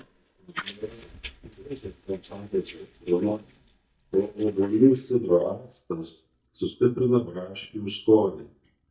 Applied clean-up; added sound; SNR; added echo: neural mask model DeepFilterNet 3.